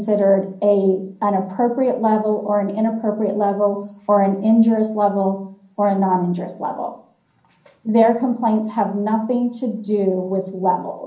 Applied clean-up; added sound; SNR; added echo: none; none; none; reverberation time 0.6 s.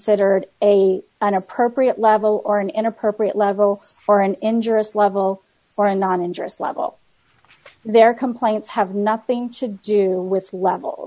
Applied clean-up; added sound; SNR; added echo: none; none; none; none.